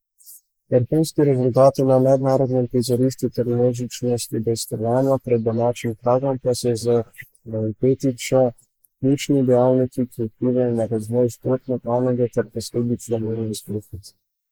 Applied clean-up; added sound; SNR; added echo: neural mask model Resemble Enhance denoiser.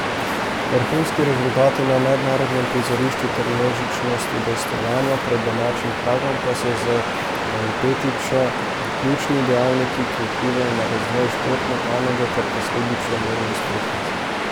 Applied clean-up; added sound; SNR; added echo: none; Waves, surf; 0 dB; none.